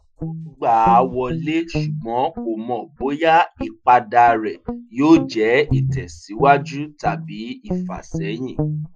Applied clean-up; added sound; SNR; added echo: classical method Wiener filter.